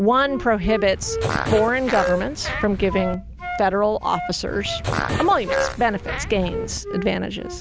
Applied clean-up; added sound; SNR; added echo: none; Fart + Wind instrument, woodwind instrument; 5 dB; none.